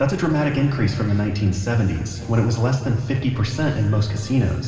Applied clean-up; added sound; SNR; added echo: none; none; none; reverberation time 2.1 s.